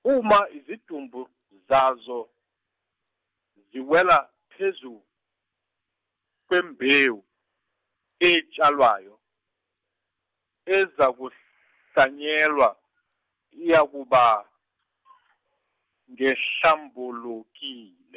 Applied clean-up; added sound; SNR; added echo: none; none; none; none.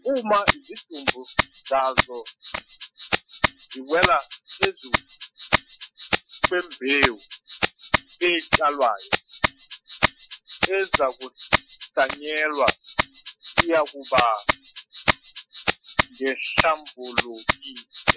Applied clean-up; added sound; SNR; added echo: classical method Wiener filter.